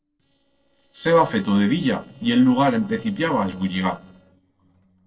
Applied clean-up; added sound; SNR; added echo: neural separator model SepFormer DNS4.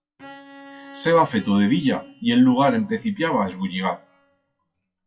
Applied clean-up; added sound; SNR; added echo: classical method WPE with log-MMSE.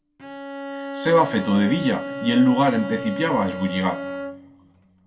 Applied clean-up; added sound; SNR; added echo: none; Bowed string instrument; 9 dB; reverberation time 0.8 s.